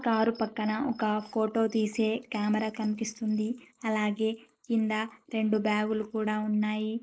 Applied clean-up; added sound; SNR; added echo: neural mask model Resemble Enhance denoiser.